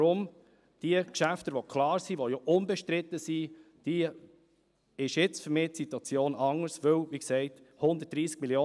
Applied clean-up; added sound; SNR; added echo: none; none; none; none.